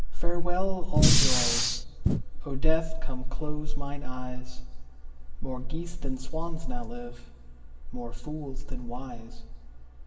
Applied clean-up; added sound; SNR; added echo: none; Fire; 2 dB; reverberation time 2.5 s.